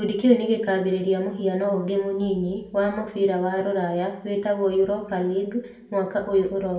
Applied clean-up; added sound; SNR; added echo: none; none; none; reverberation time 0.6 s.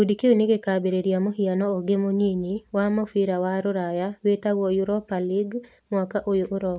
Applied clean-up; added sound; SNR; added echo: none; none; none; none.